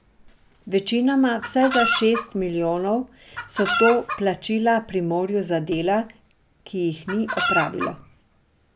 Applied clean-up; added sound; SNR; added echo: none; Chicken, rooster; 3 dB; none.